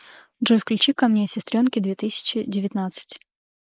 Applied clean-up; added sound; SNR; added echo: neural mask model Resemble Enhance denoiser.